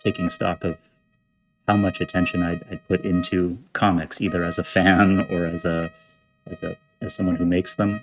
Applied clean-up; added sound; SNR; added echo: neural mask model RNNoise.